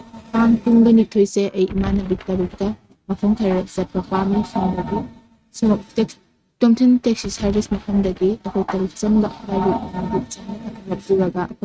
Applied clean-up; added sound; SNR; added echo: neural mask model RNNoise.